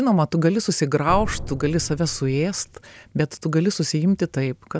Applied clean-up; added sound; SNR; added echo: none; Drum; 12 dB; none.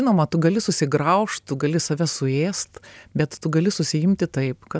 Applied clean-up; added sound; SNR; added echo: none; none; none; none.